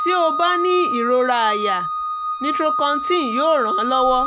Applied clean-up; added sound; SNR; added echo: none; Organ; 1 dB; none.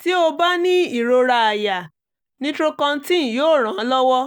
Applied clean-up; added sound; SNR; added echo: none; none; none; none.